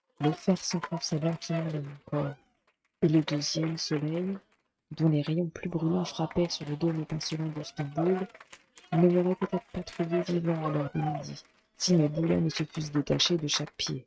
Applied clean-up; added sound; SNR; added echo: neural mask model RNNoise.